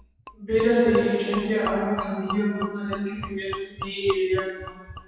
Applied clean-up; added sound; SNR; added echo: classical method WPE with log-MMSE.